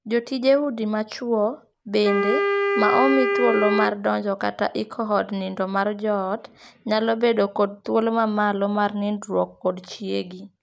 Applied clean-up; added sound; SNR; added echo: none; Wind instrument, woodwind instrument; 1 dB; none.